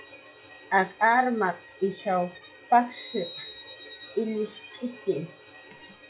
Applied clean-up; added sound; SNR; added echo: classical method log-MMSE.